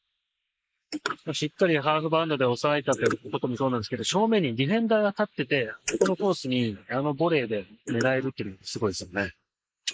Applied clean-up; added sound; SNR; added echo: neural mask model Resemble Enhance denoiser.